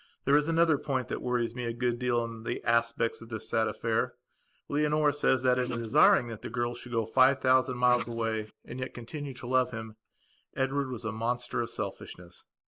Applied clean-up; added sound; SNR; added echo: neural mask model Resemble Enhance denoiser.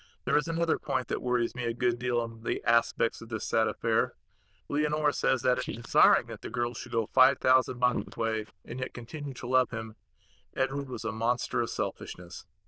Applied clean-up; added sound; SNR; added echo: neural diffusion model UNIVERSE++.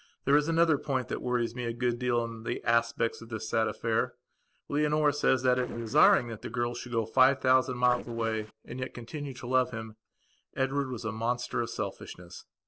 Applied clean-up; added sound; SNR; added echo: neural separator model SepFormer DNS4.